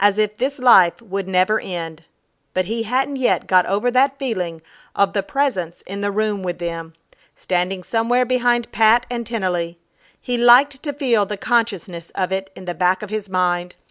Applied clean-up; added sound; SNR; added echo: none; none; none; none.